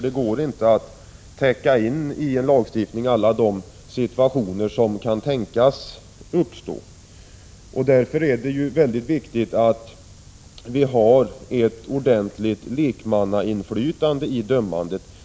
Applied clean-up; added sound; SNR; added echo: none; none; none; none.